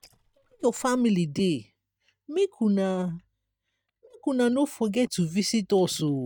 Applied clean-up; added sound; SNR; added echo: neural mask model DeepFilterNet 3.